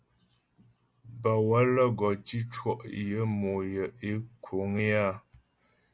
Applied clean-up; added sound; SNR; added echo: none; none; none; none.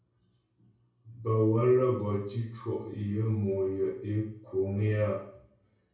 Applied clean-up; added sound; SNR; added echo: none; none; none; reverberation time 0.6 s.